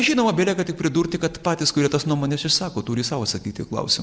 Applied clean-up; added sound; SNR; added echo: none; none; none; none.